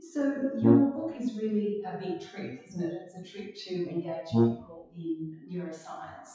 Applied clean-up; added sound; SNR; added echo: classical method WPE with log-MMSE.